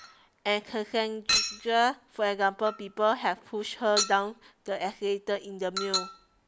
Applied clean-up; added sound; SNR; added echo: none; Chink, clink; 7 dB; none.